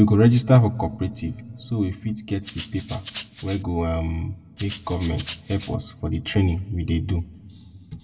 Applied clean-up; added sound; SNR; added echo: none; Rattle (instrument); 16 dB; reverberation time 0.8 s.